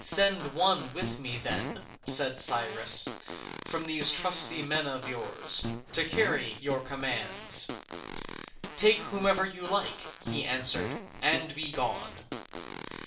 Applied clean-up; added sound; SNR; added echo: none; Fart; 11 dB; reverberation time 0.4 s.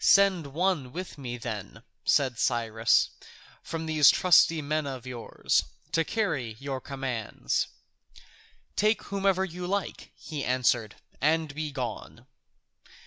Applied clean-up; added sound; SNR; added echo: none; none; none; none.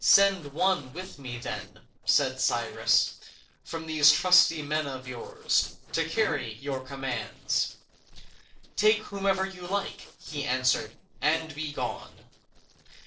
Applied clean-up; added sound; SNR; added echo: neural separator model SepFormer DNS4.